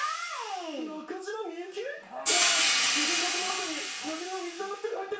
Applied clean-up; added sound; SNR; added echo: none; Hi-hat; -5 dB; reverberation time 0.3 s.